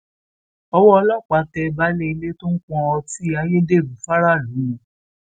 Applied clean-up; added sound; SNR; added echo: none; none; none; none.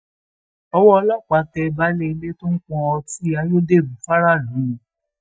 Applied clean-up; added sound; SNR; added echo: neural mask model DeepFilterNet 3.